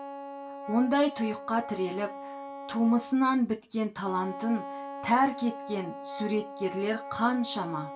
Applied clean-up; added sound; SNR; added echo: none; Wind instrument, woodwind instrument; 11 dB; reverberation time 0.2 s.